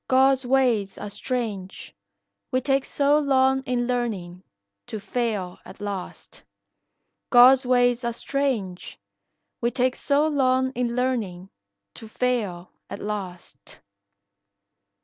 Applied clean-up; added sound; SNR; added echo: none; none; none; none.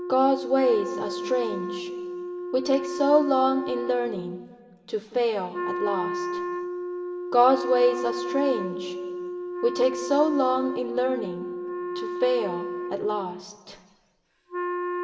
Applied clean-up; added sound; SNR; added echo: none; Wind instrument, woodwind instrument; 6 dB; reverberation time 1.6 s.